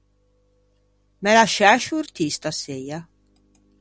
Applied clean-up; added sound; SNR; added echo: none; none; none; none.